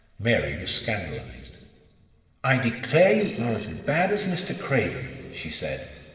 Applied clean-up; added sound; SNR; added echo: neural separator model SepFormer DNS4.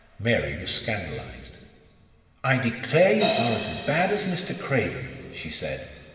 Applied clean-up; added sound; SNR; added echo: none; Crash cymbal; 10 dB; reverberation time 2.4 s.